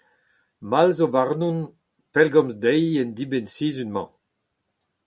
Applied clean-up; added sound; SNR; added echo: none; none; none; none.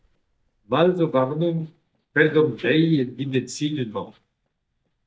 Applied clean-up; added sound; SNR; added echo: neural mask model DeepFilterNet 3.